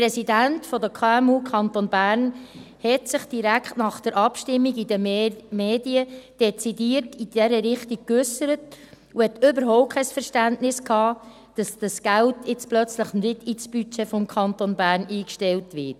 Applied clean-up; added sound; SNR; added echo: none; none; none; none.